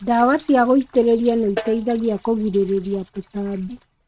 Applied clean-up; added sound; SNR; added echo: neural mask model RNNoise.